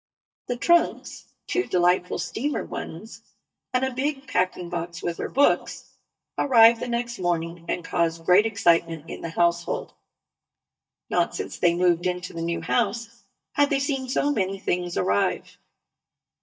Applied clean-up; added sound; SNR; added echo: neural mask model DeepFilterNet 3.